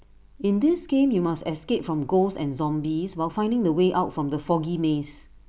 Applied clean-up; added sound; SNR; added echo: none; none; none; none.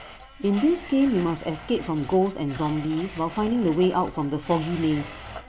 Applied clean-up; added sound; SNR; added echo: none; Domestic sounds, home sounds; 16 dB; none.